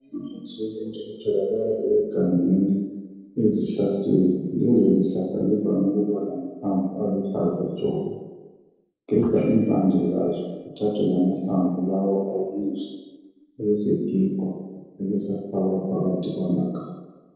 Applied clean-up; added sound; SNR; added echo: neural separator model SepFormer DNS4.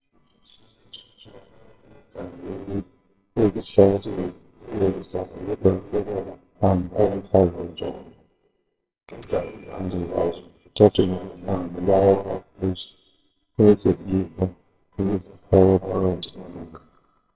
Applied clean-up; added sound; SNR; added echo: neural separator model SepFormer WHAMR!.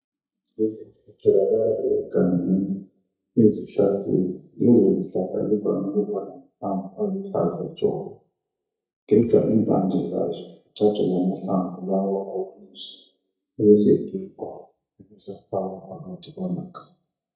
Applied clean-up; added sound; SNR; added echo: neural mask model DeepFilterNet 3.